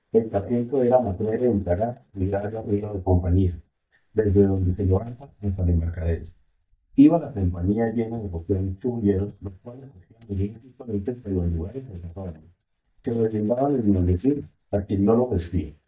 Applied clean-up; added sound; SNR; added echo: neural mask model DeepFilterNet 3.